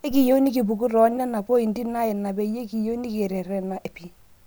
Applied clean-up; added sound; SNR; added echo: none; none; none; none.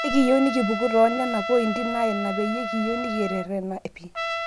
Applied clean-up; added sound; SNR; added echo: none; Trumpet; 6 dB; none.